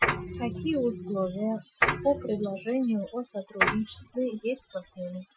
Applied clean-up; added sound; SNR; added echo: classical method Wiener filter.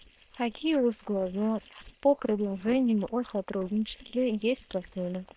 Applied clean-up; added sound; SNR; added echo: neural separator model SepFormer WHAM!.